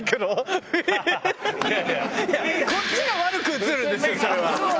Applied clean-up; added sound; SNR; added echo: none; none; none; none.